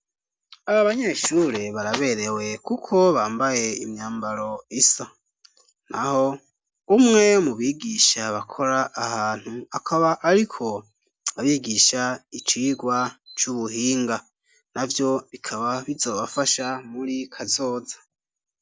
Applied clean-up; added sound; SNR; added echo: none; none; none; none.